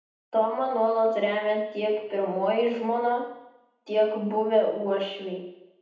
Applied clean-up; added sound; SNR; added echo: none; none; none; reverberation time 0.8 s.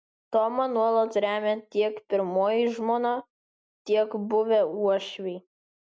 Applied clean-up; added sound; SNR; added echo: none; none; none; none.